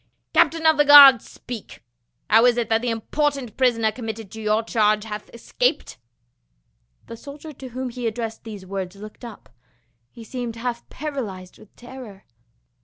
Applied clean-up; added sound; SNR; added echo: none; none; none; none.